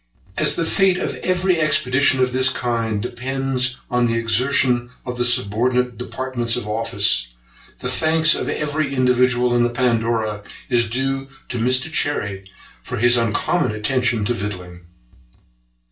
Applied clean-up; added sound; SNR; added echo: none; none; none; reverberation time 0.3 s.